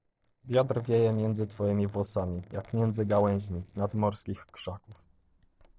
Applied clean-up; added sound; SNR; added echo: neural separator model SepFormer DNS4.